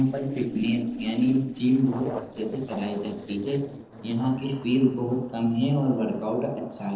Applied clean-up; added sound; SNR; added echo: neural separator model SepFormer DNS4.